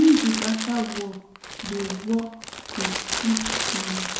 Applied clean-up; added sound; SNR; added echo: none; Crumpling, crinkling; 5 dB; reverberation time 0.6 s.